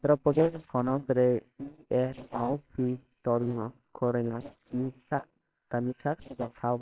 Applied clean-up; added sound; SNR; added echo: neural separator model SepFormer WHAMR!.